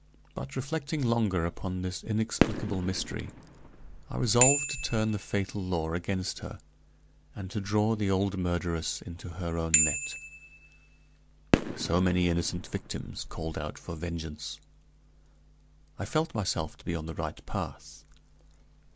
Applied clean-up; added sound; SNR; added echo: none; Bicycle bell + Fireworks; 1 dB; none.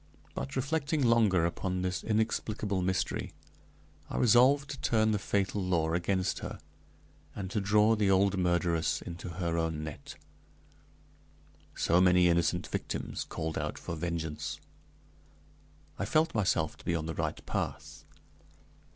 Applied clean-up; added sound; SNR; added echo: none; none; none; none.